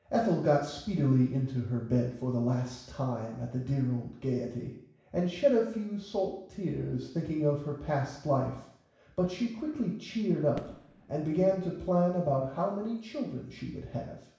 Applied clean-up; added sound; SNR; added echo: none; Fireworks; 20 dB; reverberation time 0.7 s.